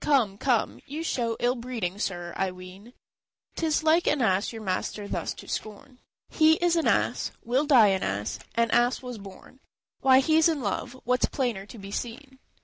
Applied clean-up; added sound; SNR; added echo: none; none; none; none.